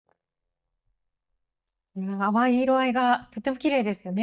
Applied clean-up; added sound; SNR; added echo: neural mask model DeepFilterNet 3.